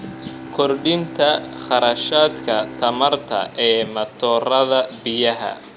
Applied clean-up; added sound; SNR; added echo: none; Bowed string instrument; 17 dB; none.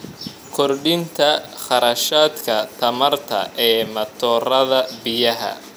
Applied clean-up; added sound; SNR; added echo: none; none; none; none.